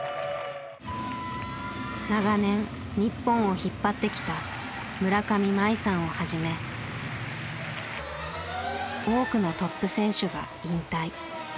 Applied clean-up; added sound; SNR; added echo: none; none; none; none.